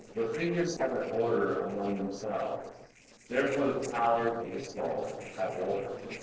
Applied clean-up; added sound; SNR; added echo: neural separator model SepFormer DNS4.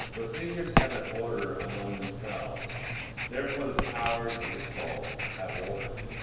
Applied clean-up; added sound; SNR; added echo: none; Writing; -2 dB; reverberation time 1.2 s.